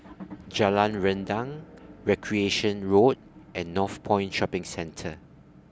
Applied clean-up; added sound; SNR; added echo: none; Motor vehicle (road) / Engine; 19 dB; none.